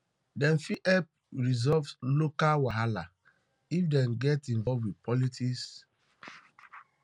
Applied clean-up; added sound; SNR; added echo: none; none; none; none.